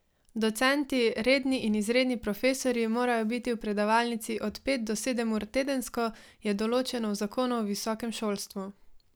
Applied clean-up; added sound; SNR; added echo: none; none; none; none.